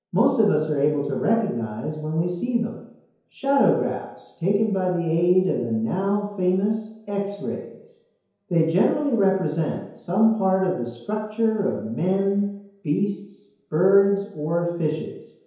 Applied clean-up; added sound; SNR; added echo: none; none; none; reverberation time 0.9 s.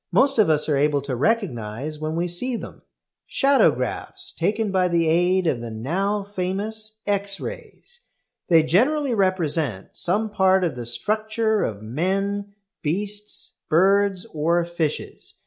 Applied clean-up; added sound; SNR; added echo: none; none; none; none.